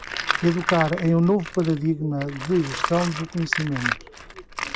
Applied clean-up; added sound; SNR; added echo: none; Tools; 7 dB; none.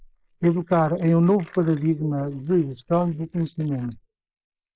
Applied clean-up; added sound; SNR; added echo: neural mask model Resemble Enhance denoiser.